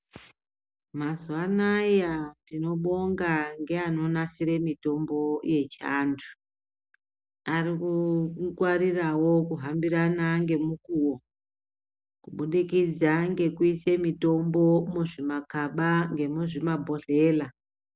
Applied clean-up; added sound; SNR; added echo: none; none; none; none.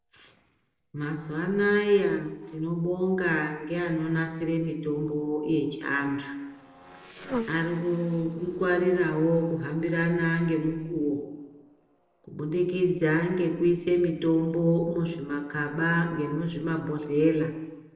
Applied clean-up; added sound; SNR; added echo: neural separator model SepFormer DNS4.